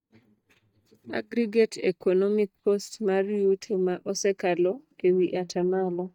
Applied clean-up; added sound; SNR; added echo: neural mask model DeepFilterNet 3.